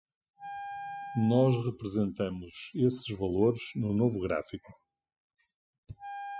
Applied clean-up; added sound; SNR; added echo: classical method spectral subtraction.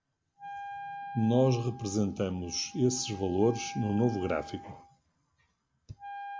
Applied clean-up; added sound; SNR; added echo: none; Wind instrument, woodwind instrument; 13 dB; none.